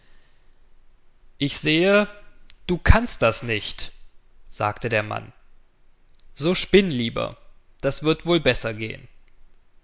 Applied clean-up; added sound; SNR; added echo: none; none; none; none.